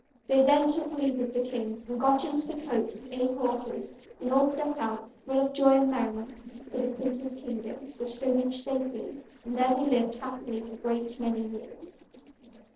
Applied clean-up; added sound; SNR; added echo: neural separator model SepFormer DNS4.